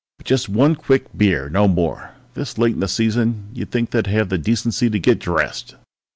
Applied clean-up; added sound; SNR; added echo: none; none; none; none.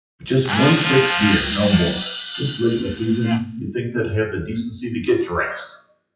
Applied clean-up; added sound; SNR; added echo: classical method WPE with log-MMSE.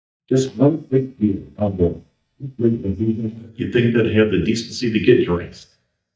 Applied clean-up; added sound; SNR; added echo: neural mask model DeepFilterNet 3.